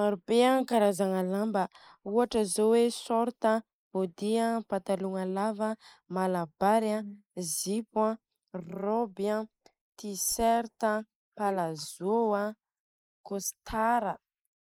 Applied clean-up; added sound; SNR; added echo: neural mask model Resemble Enhance denoiser.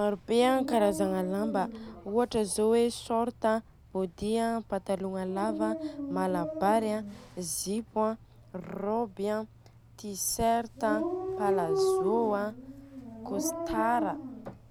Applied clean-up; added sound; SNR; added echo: none; Dog; 6 dB; none.